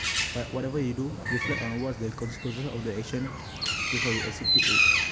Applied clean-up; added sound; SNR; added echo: none; Bird; -4 dB; none.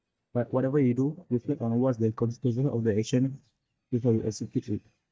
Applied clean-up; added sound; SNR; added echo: neural mask model DeepFilterNet 3.